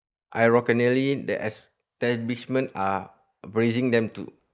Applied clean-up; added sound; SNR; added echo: neural mask model Resemble Enhance denoiser.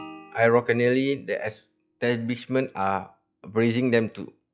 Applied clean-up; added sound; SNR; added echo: classical method log-MMSE.